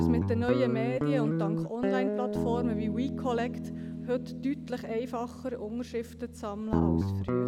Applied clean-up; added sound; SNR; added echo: none; Guitar; -2 dB; none.